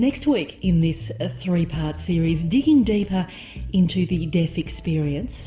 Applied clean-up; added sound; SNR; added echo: none; none; none; reverberation time 1.5 s.